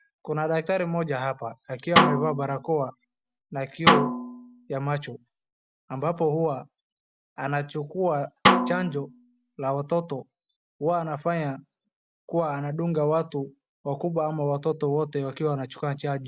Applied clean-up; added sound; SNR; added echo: none; Snare drum; -3 dB; none.